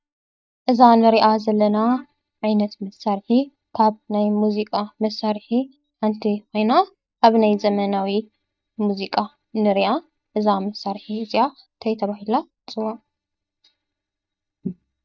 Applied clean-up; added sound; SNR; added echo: neural mask model DeepFilterNet 3.